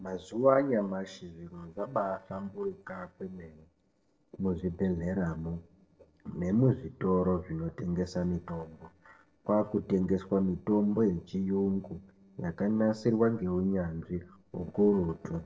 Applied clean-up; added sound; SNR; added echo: neural separator model SepFormer DNS4.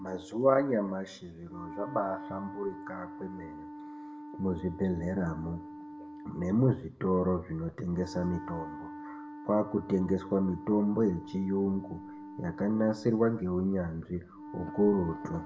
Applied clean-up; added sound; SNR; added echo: none; Wind instrument, woodwind instrument; 14 dB; reverberation time 0.5 s.